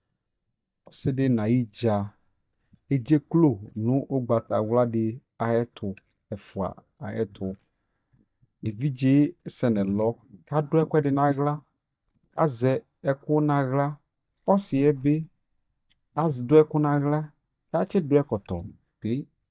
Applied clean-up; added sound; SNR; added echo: neural mask model DeepFilterNet 3.